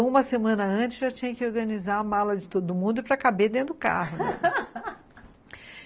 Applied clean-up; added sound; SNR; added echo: none; none; none; none.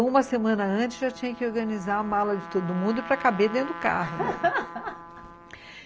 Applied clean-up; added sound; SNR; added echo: none; Trumpet; 14 dB; none.